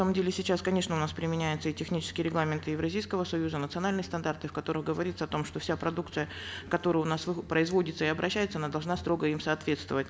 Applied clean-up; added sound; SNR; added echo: none; none; none; none.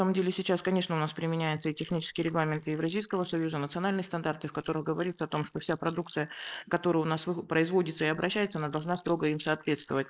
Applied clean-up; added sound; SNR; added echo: neural mask model Resemble Enhance denoiser.